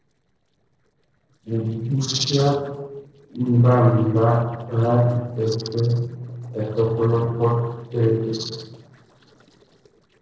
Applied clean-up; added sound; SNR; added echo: neural separator model SepFormer DNS4.